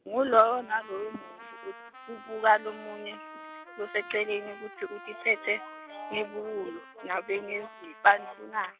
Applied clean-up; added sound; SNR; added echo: none; Trumpet; 17 dB; none.